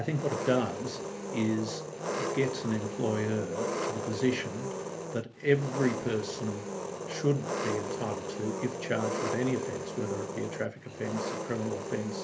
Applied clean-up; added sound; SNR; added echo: none; Engine; 3 dB; reverberation time 0.3 s.